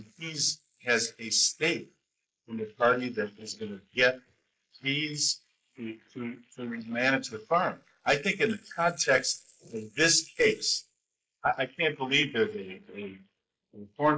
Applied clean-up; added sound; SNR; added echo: neural mask model Resemble Enhance denoiser.